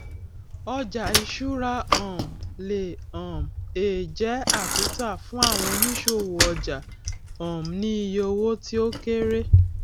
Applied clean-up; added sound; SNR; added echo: none; Bicycle; -1 dB; none.